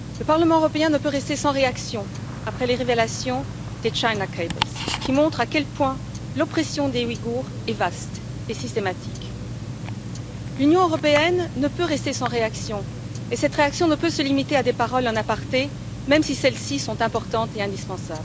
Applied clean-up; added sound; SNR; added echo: none; Tick-tock; 8 dB; none.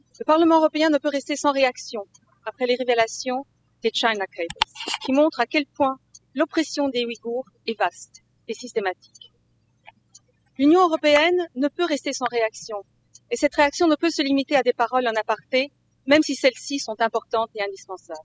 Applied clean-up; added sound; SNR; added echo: classical method spectral subtraction.